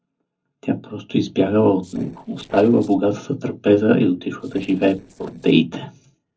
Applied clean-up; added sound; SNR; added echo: neural separator model SepFormer DNS4.